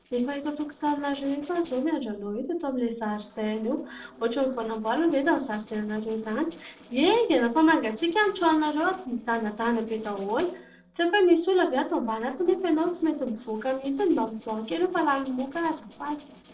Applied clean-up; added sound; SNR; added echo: neural separator model SepFormer DNS4.